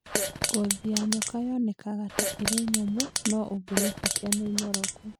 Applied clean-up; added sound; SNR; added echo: none; Fart; 1 dB; none.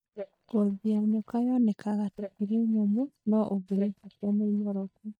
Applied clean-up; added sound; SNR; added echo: neural mask model DeepFilterNet 3.